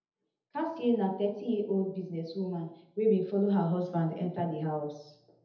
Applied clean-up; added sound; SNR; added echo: none; none; none; reverberation time 0.7 s.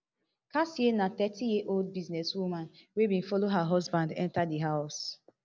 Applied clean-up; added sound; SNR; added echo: none; none; none; none.